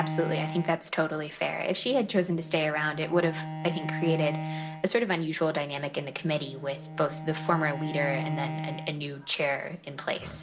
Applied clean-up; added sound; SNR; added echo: none; Bowed string instrument; 8 dB; reverberation time 0.5 s.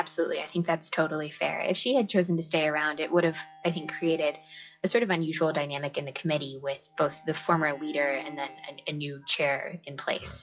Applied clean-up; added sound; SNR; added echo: classical method WPE with log-MMSE.